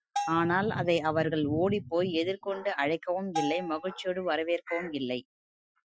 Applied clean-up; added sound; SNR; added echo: classical method Wiener filter.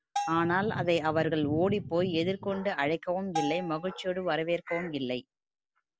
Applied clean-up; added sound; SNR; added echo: none; Bell; 9 dB; none.